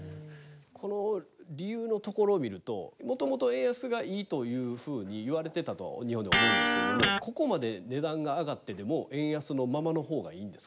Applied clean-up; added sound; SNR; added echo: none; Electric guitar; -2 dB; none.